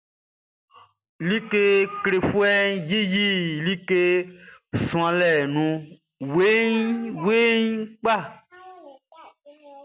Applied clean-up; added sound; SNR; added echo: none; none; none; none.